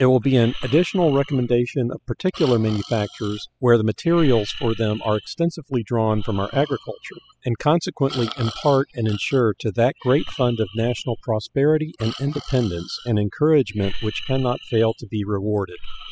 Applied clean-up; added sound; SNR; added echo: classical method spectral subtraction.